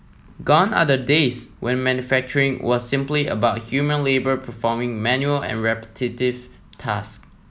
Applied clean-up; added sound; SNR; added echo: none; none; none; none.